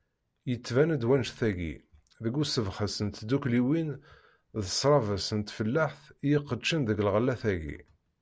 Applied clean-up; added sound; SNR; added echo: none; none; none; none.